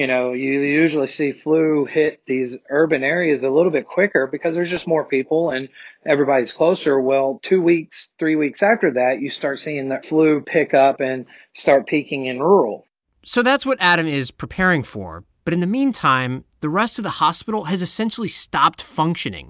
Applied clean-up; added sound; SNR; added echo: none; none; none; none.